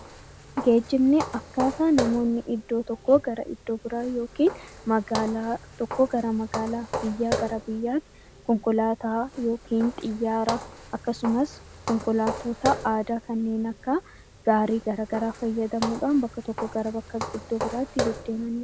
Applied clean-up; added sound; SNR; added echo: none; Walk, footsteps; 10 dB; none.